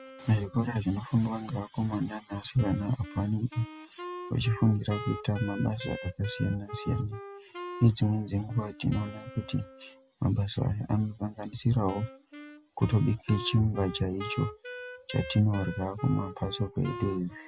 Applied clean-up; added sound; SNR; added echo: none; Wind instrument, woodwind instrument; 14 dB; none.